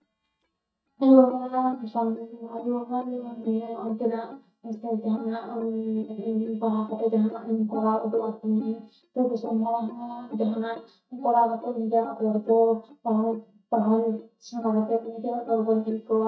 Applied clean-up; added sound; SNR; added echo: neural mask model DeepFilterNet 3.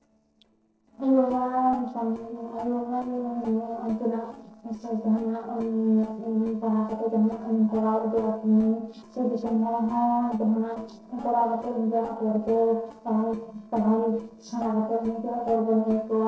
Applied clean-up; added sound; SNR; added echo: neural separator model SepFormer DNS4.